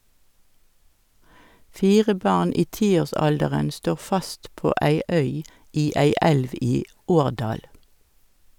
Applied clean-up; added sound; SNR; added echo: none; none; none; none.